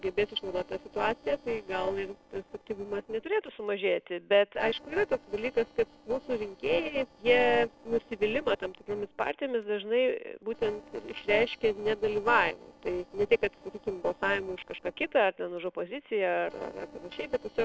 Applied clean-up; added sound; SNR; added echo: neural separator model SepFormer DNS4.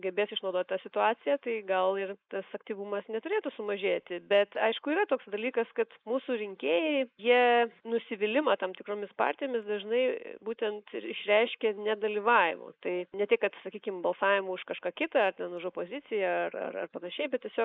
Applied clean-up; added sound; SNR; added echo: neural mask model Resemble Enhance denoiser.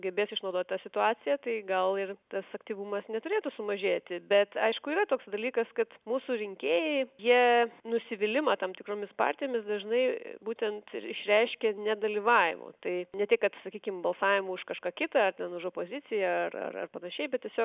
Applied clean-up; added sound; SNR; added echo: none; none; none; none.